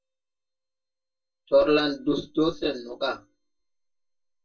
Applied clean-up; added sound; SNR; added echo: neural mask model DeepFilterNet 3.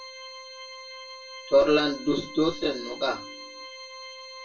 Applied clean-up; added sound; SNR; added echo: none; Organ; 14 dB; reverberation time 0.2 s.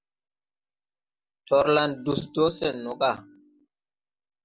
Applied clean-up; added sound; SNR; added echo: none; none; none; none.